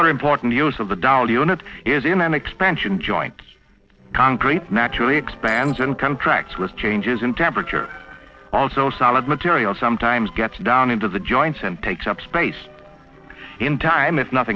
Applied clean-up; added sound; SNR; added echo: neural separator model SepFormer DNS4.